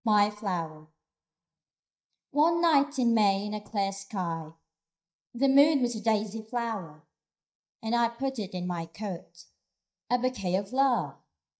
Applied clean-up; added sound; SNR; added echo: neural mask model DeepFilterNet 3.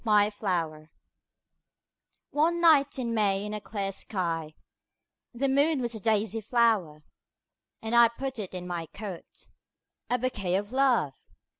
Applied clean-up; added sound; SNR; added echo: none; none; none; none.